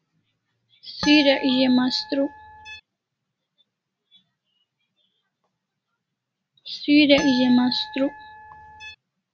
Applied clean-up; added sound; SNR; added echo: none; Harp; 11 dB; none.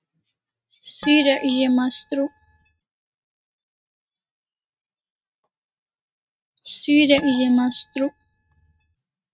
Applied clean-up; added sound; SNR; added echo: neural mask model RNNoise.